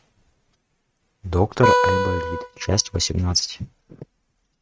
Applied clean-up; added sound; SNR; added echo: neural mask model RNNoise.